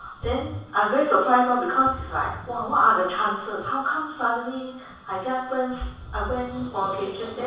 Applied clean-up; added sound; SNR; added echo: none; Ocean; 15 dB; reverberation time 0.7 s.